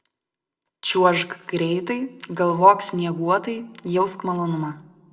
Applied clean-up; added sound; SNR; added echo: none; none; none; reverberation time 0.8 s.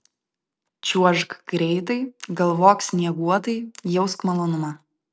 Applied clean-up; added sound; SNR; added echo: none; none; none; none.